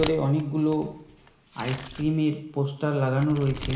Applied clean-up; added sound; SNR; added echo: none; Domestic sounds, home sounds; 14 dB; reverberation time 0.7 s.